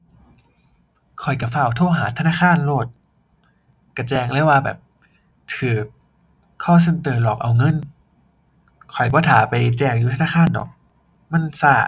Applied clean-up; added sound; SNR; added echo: none; none; none; none.